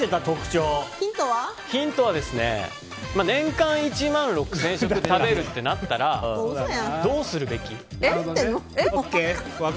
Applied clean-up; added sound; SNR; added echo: none; none; none; none.